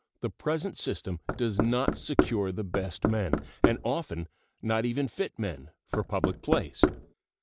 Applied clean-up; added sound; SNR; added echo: none; Knock; -2 dB; none.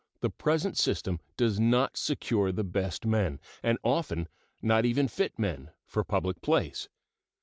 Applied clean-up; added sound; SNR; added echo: none; none; none; none.